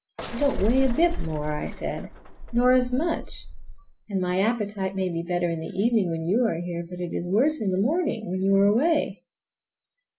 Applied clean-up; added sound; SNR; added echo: none; Bus / Engine; 5 dB; none.